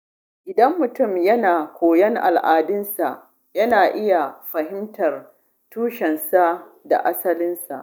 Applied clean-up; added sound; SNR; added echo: neural mask model DeepFilterNet 3.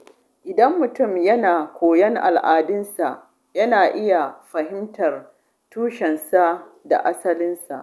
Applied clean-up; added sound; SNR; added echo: none; none; none; none.